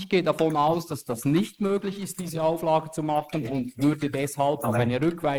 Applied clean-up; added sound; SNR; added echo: neural mask model Resemble Enhance denoiser.